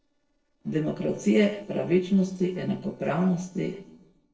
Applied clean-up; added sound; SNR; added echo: neural separator model SepFormer DNS4.